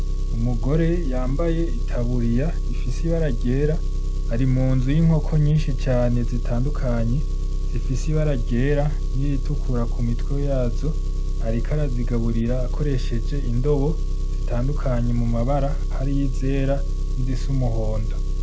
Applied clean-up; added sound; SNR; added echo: none; Engine; -3 dB; none.